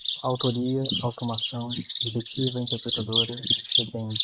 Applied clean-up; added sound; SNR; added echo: neural mask model Resemble Enhance denoiser.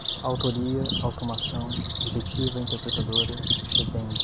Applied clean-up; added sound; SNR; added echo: none; Bird vocalization, bird call, bird song; 0 dB; none.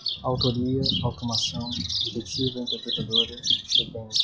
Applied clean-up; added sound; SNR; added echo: classical method log-MMSE.